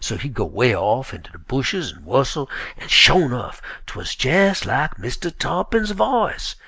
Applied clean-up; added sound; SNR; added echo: none; none; none; none.